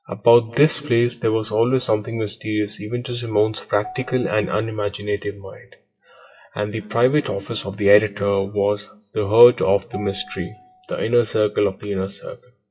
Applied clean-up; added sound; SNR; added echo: classical method WPE with log-MMSE.